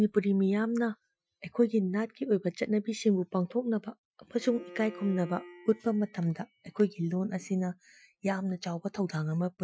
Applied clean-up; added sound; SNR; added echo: classical method Wiener filter.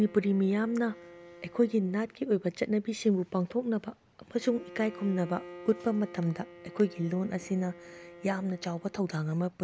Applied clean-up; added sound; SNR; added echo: none; Bowed string instrument; 19 dB; none.